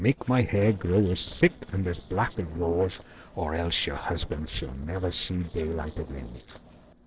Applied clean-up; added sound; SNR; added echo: neural separator model SepFormer DNS4.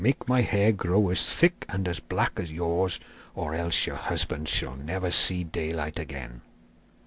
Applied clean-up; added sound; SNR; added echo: none; none; none; none.